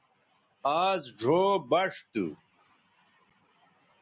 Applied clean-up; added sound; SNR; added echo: none; none; none; none.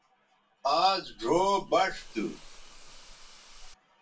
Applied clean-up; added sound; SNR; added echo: none; Hiss / Insect; 17 dB; reverberation time 0.2 s.